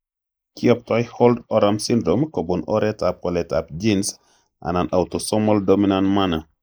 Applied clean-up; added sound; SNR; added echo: neural mask model Resemble Enhance denoiser.